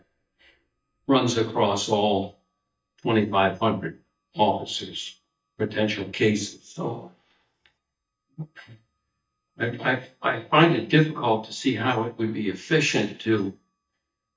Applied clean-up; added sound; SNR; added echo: neural mask model DeepFilterNet 3.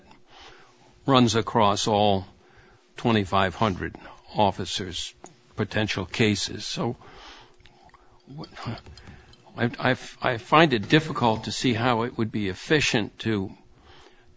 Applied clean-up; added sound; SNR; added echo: none; none; none; none.